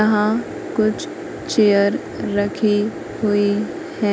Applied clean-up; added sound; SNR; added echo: none; none; none; none.